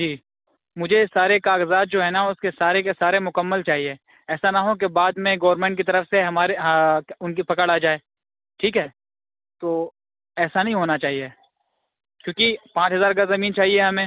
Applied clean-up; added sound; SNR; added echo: none; none; none; none.